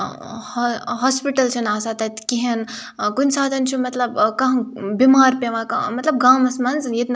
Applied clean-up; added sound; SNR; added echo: none; none; none; none.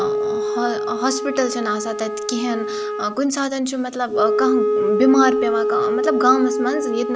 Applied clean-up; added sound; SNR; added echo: none; Wind instrument, woodwind instrument; 1 dB; none.